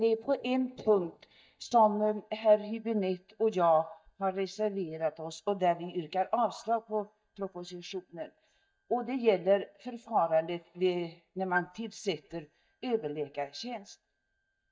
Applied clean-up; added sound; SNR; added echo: neural mask model DeepFilterNet 3.